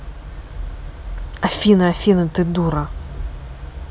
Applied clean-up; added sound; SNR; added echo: none; none; none; none.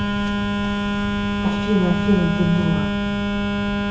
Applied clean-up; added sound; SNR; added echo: none; Telephone; -2 dB; reverberation time 0.7 s.